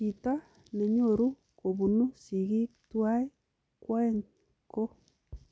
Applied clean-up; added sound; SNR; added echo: none; none; none; none.